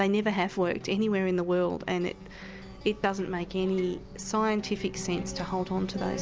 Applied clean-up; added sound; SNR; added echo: none; none; none; none.